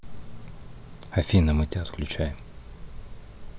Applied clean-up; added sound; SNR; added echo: none; none; none; none.